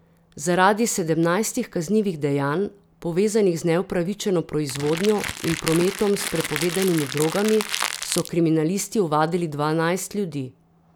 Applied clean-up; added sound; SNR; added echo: none; Crackle; 7 dB; none.